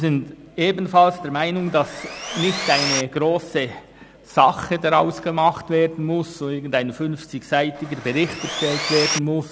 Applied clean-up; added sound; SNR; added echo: none; Sawing; 5 dB; none.